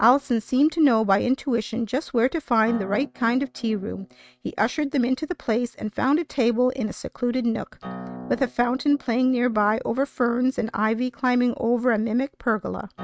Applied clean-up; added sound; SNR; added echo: neural mask model RNNoise.